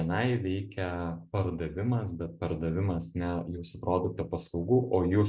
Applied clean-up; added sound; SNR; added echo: none; none; none; none.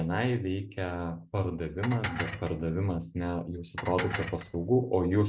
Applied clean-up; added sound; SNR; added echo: none; Dishes, pots, and pans; 8 dB; none.